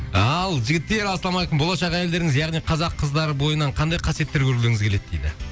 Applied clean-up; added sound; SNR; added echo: none; none; none; none.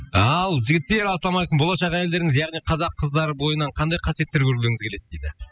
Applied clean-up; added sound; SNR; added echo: classical method spectral subtraction.